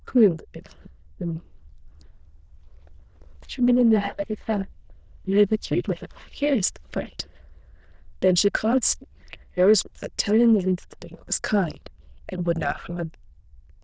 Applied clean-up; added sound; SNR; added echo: neural diffusion model UNIVERSE++.